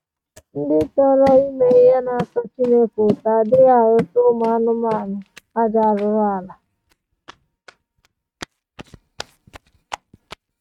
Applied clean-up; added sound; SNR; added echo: neural mask model RNNoise.